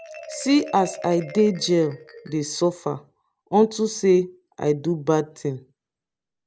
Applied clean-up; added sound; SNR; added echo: none; Marimba, xylophone; 19 dB; none.